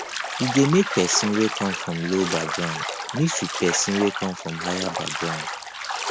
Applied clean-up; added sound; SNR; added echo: none; Bathtub (filling or washing); 4 dB; none.